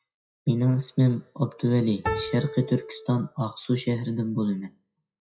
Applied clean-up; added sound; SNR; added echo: classical method WPE with log-MMSE.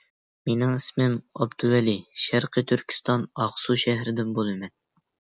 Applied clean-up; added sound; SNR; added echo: none; none; none; none.